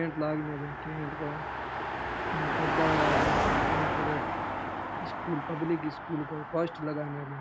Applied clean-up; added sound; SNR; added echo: none; Car passing by; -3 dB; none.